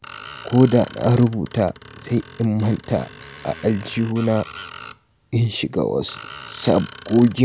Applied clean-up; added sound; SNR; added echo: none; Screech; 19 dB; none.